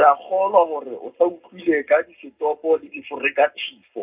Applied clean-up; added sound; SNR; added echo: none; none; none; reverberation time 0.2 s.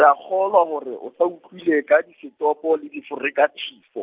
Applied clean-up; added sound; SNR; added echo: none; none; none; none.